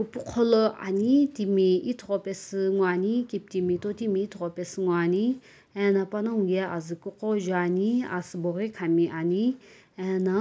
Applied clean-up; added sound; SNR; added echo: none; none; none; none.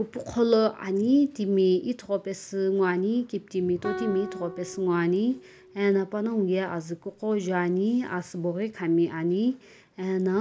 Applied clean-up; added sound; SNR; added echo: none; Guitar; 15 dB; none.